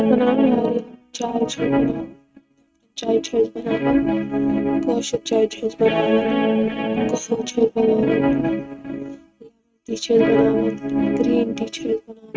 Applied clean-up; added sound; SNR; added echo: neural mask model RNNoise.